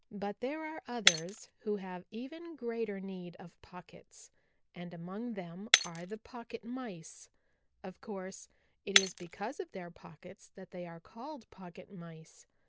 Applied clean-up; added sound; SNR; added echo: none; Shatter; -3 dB; none.